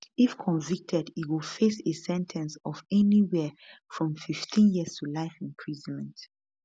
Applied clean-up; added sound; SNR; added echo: none; none; none; none.